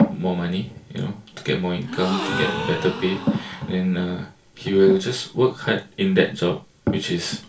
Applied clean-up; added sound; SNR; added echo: none; Gasp; 9 dB; reverberation time 0.3 s.